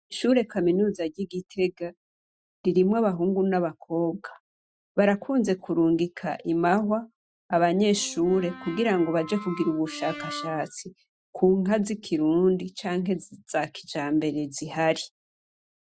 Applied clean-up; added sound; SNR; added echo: classical method Wiener filter.